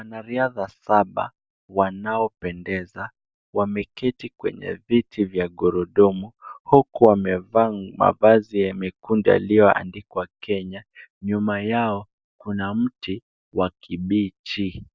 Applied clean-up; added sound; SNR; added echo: none; none; none; none.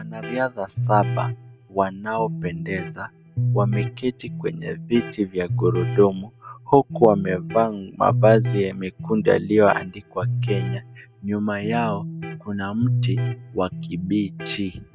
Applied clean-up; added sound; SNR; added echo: none; Electric guitar; 5 dB; none.